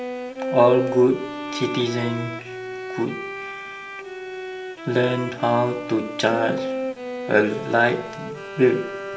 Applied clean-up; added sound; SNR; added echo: none; Bowed string instrument; 7 dB; reverberation time 0.6 s.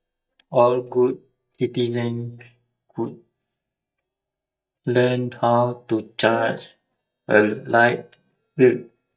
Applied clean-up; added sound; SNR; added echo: neural mask model DeepFilterNet 3.